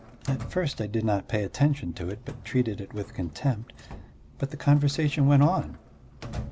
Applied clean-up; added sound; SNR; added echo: none; Drawer open or close; 16 dB; none.